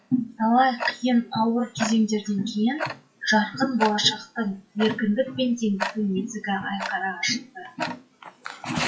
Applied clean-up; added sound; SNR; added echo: classical method WPE with log-MMSE.